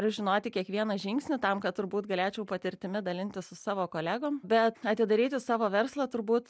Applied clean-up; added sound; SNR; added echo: none; none; none; none.